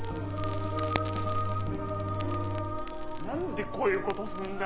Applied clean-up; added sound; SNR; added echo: none; Crackle; 6 dB; none.